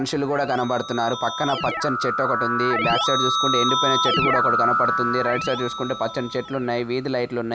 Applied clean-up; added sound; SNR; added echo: none; Keyboard (musical); 0 dB; none.